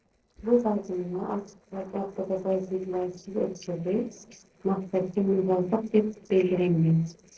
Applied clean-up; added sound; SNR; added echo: neural separator model SepFormer DNS4.